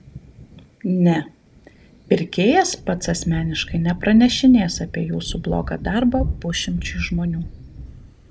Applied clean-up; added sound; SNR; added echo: none; Thunder; 12 dB; none.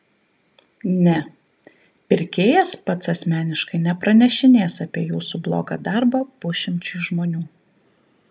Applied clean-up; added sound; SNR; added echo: none; none; none; none.